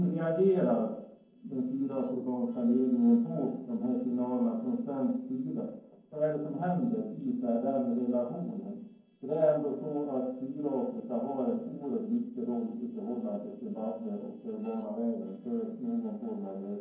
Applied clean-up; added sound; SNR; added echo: neural separator model SepFormer DNS4.